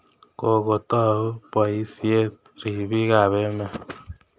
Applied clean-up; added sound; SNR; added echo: none; none; none; none.